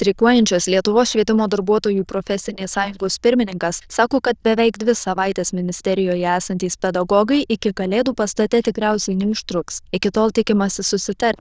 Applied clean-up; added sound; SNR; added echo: neural diffusion model UNIVERSE++.